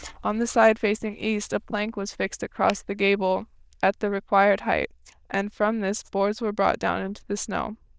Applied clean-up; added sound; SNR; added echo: neural diffusion model UNIVERSE++.